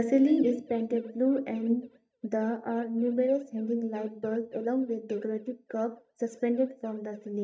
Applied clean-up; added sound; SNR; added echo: neural mask model DeepFilterNet 3.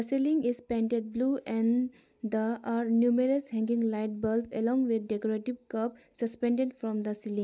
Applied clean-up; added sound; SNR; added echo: none; none; none; none.